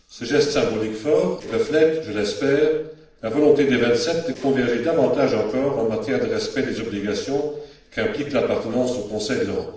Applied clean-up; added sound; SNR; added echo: neural separator model SepFormer DNS4.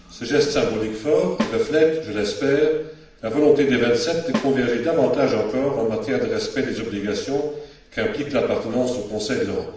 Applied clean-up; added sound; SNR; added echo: none; Snare drum; 11 dB; reverberation time 0.8 s.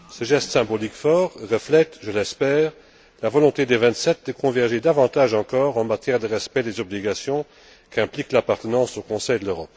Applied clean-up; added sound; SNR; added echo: none; none; none; none.